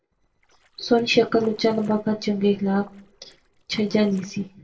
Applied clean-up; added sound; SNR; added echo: neural separator model SepFormer DNS4.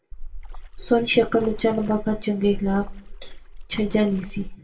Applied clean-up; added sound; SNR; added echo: none; Splash, splatter; 10 dB; reverberation time 0.2 s.